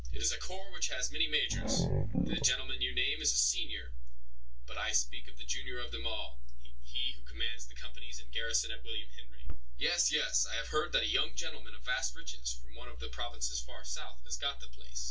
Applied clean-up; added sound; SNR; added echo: none; Growling; 10 dB; reverberation time 0.2 s.